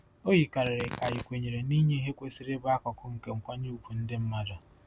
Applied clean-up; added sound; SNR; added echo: none; Tearing; 15 dB; none.